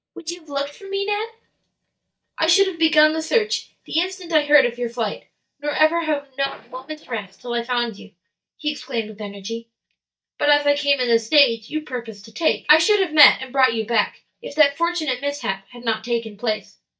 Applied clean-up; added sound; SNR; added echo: neural mask model DeepFilterNet 3.